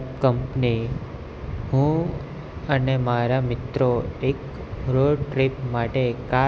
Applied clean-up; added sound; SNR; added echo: none; none; none; none.